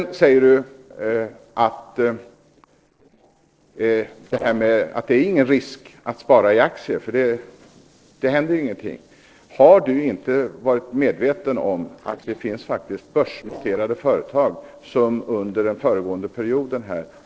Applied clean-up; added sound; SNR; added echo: neural separator model SepFormer DNS4.